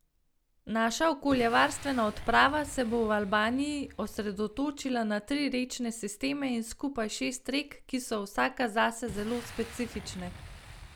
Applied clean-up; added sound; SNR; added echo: none; Boom; 18 dB; none.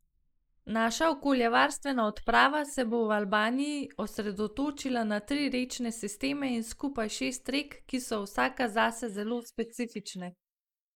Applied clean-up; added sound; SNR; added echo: neural mask model Resemble Enhance denoiser.